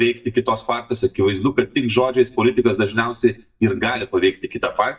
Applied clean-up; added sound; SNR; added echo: neural mask model DeepFilterNet 3.